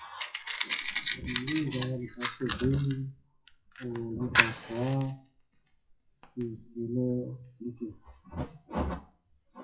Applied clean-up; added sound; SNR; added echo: classical method WPE with log-MMSE.